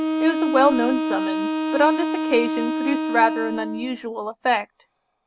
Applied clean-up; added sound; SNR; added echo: none; Wind instrument, woodwind instrument; 2 dB; none.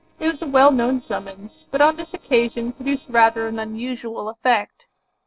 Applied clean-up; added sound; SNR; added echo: neural separator model SepFormer DNS4.